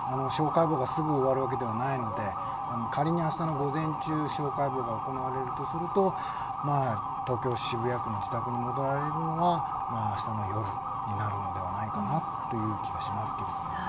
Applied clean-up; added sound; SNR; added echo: none; Motor vehicle (road) / Siren; 1 dB; none.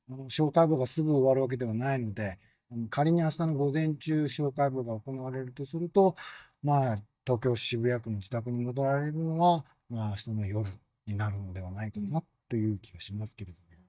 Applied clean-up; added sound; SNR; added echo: neural mask model DeepFilterNet 3.